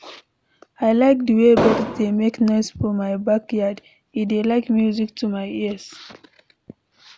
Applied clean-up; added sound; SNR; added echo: none; Explosion; 1 dB; none.